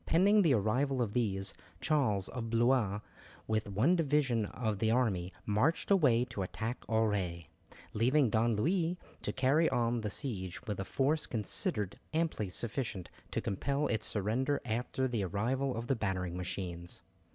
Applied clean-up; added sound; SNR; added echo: none; none; none; none.